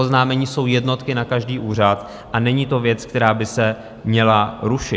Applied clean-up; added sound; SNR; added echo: none; none; none; none.